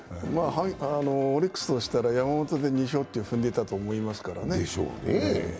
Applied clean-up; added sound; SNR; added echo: none; none; none; none.